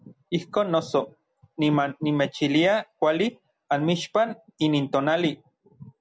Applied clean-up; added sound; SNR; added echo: none; none; none; none.